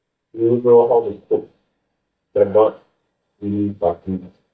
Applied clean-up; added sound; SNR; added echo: neural mask model DeepFilterNet 3.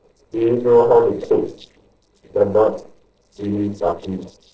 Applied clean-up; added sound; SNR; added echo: neural separator model SepFormer DNS4.